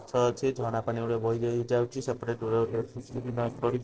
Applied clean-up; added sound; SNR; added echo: neural separator model SepFormer DNS4.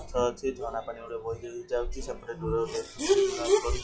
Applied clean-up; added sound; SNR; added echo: classical method WPE with log-MMSE.